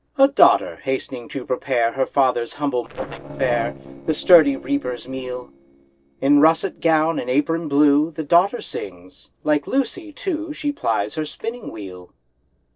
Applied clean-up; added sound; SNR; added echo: neural separator model SepFormer DNS4.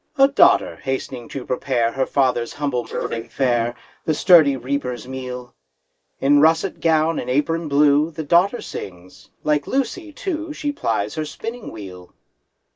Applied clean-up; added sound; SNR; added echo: neural mask model Resemble Enhance denoiser.